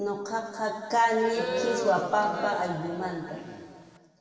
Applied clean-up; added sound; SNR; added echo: none; Crowd; 6 dB; reverberation time 2.2 s.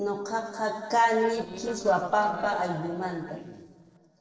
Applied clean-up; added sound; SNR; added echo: neural separator model SepFormer DNS4.